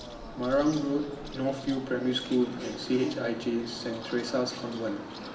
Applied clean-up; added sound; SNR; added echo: none; Bird; 12 dB; reverberation time 2.2 s.